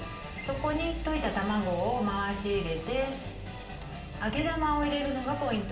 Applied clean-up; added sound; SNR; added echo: none; Engine; 15 dB; reverberation time 0.7 s.